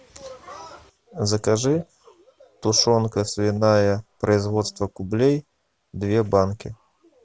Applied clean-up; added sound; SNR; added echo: none; none; none; none.